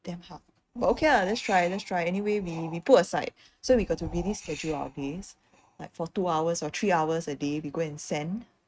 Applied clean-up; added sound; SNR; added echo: neural mask model RNNoise.